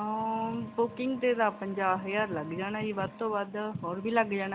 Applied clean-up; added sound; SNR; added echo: none; Wind instrument, woodwind instrument; 19 dB; none.